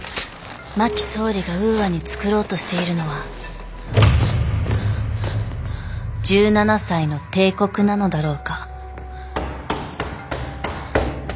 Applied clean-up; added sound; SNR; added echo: none; none; none; none.